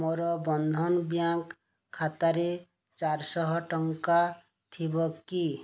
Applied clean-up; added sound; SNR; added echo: none; none; none; none.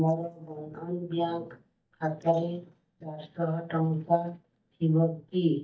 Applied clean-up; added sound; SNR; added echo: neural mask model DeepFilterNet 3.